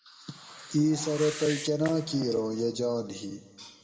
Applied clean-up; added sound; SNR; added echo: none; Whoosh, swoosh, swish; 14 dB; reverberation time 1.3 s.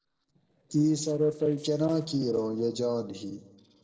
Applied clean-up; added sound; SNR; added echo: neural separator model SepFormer DNS4.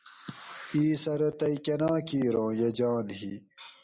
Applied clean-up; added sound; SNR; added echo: none; none; none; none.